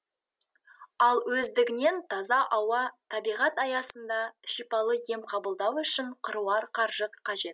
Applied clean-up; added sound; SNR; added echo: none; none; none; none.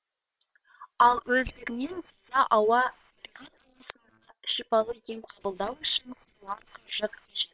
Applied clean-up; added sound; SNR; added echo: neural separator model SepFormer WHAM!.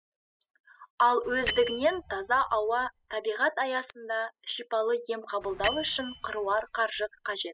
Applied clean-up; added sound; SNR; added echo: classical method spectral subtraction.